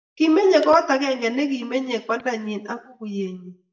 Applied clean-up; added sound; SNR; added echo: neural mask model DeepFilterNet 3.